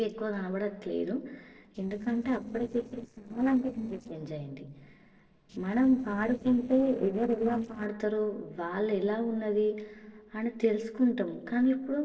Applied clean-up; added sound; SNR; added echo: neural separator model SepFormer DNS4.